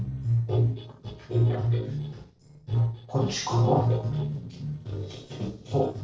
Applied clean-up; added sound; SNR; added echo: neural separator model SepFormer DNS4.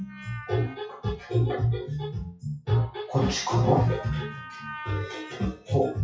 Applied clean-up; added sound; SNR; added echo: classical method WPE with log-MMSE.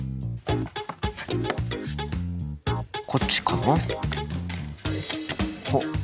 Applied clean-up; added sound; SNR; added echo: none; none; none; none.